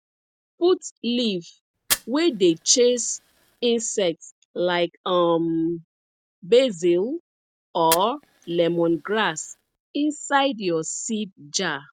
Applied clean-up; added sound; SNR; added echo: neural mask model RNNoise.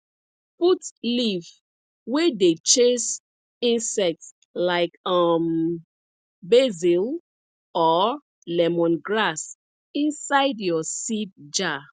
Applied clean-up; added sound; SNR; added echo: none; none; none; none.